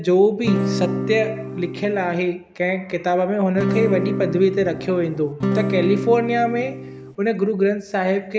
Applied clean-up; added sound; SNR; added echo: none; Acoustic guitar / Strum; 4 dB; none.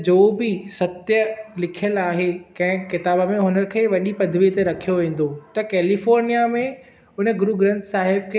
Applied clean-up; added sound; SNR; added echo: none; none; none; none.